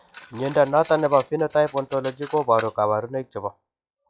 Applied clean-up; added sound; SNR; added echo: classical method log-MMSE.